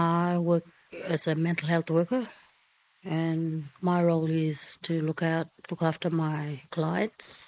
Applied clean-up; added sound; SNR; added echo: neural mask model Resemble Enhance denoiser.